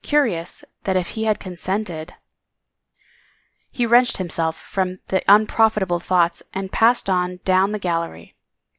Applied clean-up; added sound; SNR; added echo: none; none; none; none.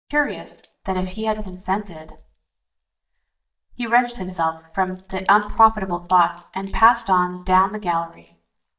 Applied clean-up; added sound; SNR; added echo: neural mask model DeepFilterNet 3.